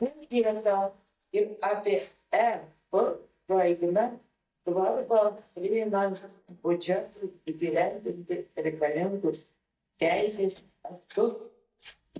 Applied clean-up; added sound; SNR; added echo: neural mask model DeepFilterNet 3.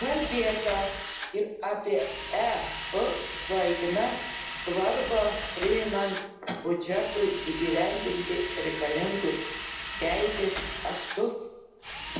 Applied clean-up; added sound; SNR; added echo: none; Drill; 6 dB; reverberation time 0.8 s.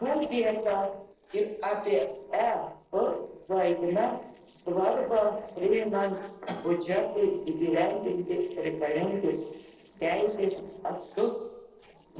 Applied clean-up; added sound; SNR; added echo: neural separator model SepFormer DNS4.